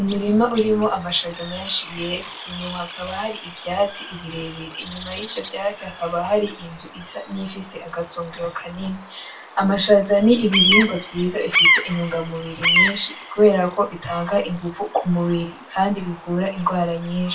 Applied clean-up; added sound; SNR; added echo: none; Bird vocalization, bird call, bird song; 5 dB; reverberation time 0.2 s.